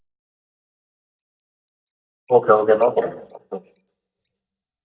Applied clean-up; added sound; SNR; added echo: neural mask model DeepFilterNet 3.